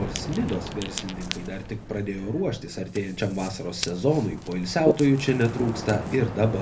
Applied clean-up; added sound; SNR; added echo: none; Ocean; 8 dB; reverberation time 0.3 s.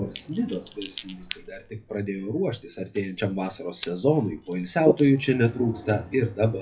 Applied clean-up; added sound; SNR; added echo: classical method WPE with log-MMSE.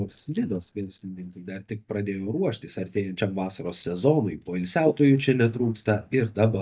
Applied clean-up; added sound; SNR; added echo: neural mask model DeepFilterNet 3.